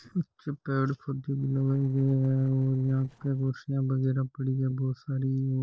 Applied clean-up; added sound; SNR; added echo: neural separator model SepFormer DNS4.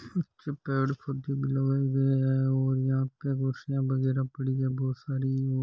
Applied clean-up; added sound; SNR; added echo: none; none; none; none.